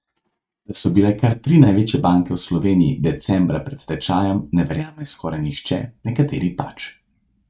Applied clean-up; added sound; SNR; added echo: neural mask model RNNoise.